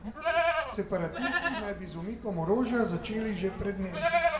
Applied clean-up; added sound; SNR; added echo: none; Livestock, farm animals, working animals; 0 dB; reverberation time 1.7 s.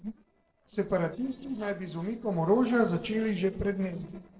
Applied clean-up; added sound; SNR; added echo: neural separator model SepFormer DNS4.